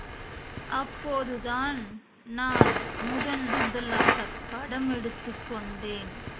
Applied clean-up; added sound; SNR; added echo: none; Crackle; -2 dB; none.